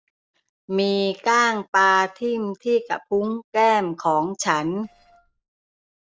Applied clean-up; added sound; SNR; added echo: neural separator model SepFormer DNS4.